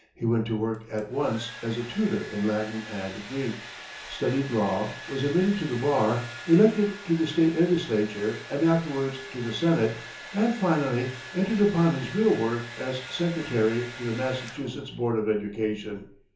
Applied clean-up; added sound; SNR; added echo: none; Domestic sounds, home sounds; 15 dB; reverberation time 0.6 s.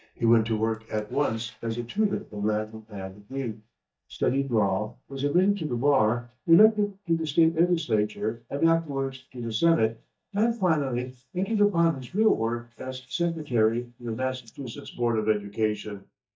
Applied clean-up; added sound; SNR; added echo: neural mask model DeepFilterNet 3.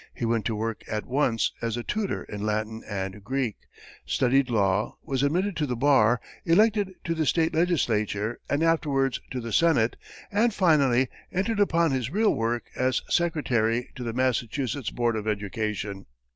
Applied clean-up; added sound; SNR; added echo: none; none; none; none.